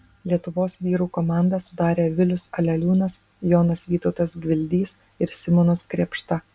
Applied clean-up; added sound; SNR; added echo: none; none; none; none.